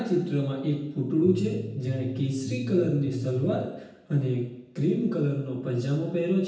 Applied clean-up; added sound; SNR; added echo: none; Bass guitar; 8 dB; reverberation time 0.9 s.